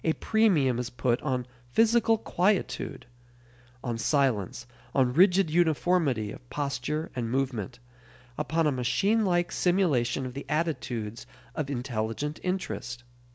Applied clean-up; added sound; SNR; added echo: none; none; none; none.